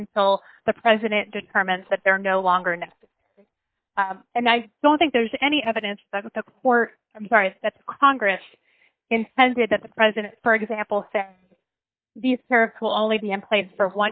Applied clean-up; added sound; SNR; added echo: neural mask model DeepFilterNet 3.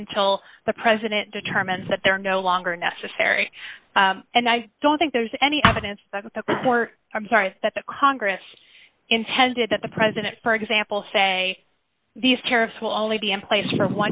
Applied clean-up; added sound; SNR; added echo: none; Thump, thud; -2 dB; none.